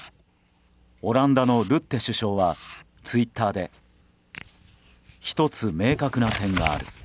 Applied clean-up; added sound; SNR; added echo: none; Writing; 12 dB; none.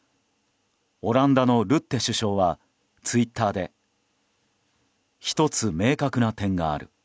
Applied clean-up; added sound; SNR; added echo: none; none; none; none.